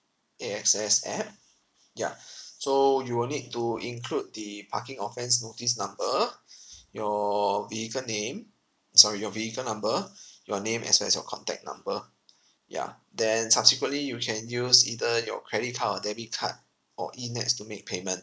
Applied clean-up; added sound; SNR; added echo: none; none; none; none.